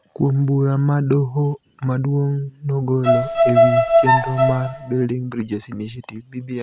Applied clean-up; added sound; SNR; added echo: none; Bowed string instrument; -4 dB; none.